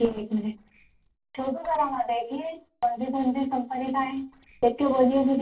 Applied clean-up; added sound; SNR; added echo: neural separator model SepFormer DNS4.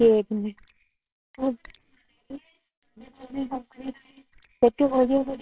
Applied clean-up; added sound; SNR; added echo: neural separator model SepFormer WHAMR!.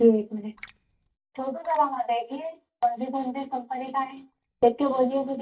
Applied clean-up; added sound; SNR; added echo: neural mask model DeepFilterNet 3.